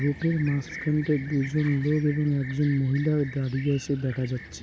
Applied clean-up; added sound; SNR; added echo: none; Fixed-wing aircraft, airplane; 15 dB; none.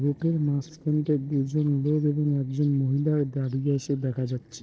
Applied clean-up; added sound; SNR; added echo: neural separator model SepFormer DNS4.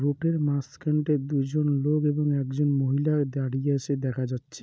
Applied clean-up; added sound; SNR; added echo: none; none; none; none.